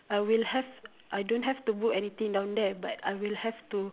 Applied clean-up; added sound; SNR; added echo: none; none; none; none.